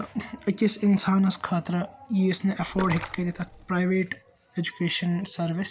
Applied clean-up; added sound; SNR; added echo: none; Splash, splatter; 13 dB; none.